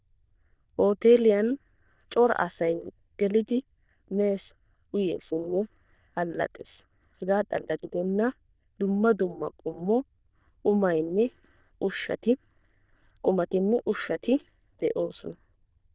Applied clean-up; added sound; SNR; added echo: neural diffusion model UNIVERSE++.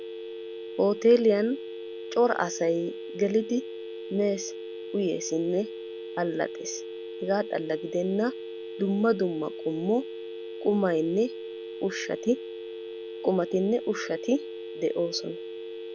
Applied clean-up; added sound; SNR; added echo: none; Telephone; 10 dB; none.